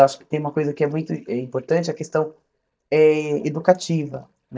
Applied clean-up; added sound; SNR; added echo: neural mask model DeepFilterNet 3.